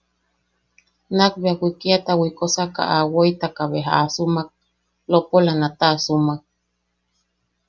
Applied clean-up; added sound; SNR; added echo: none; none; none; none.